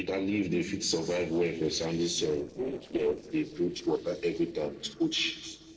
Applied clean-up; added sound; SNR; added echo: neural separator model SepFormer DNS4.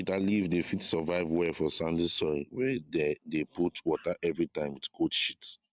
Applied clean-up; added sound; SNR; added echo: none; none; none; none.